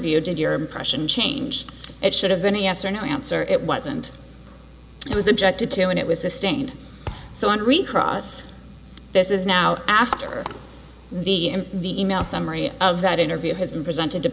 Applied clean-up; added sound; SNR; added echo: none; Thump, thud; 18 dB; none.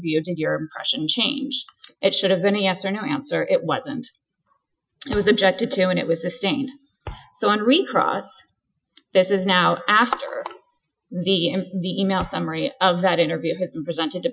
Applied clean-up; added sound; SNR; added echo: classical method Wiener filter.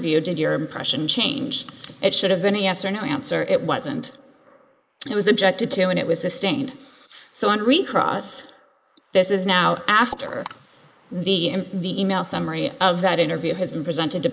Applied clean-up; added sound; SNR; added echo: neural mask model Resemble Enhance denoiser.